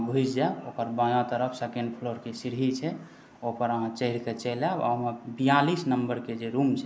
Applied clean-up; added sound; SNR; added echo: none; none; none; none.